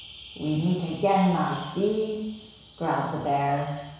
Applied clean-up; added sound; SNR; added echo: none; Bird vocalization, bird call, bird song; 18 dB; reverberation time 1.1 s.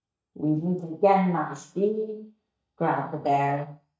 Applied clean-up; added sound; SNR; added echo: neural mask model DeepFilterNet 3.